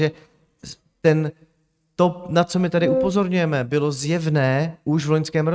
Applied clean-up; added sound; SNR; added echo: neural mask model RNNoise.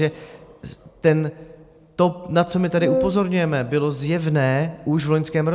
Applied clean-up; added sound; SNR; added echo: none; Wind instrument, woodwind instrument; 2 dB; none.